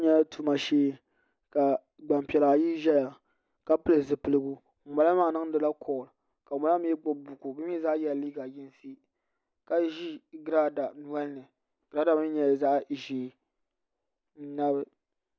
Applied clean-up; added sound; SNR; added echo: none; none; none; none.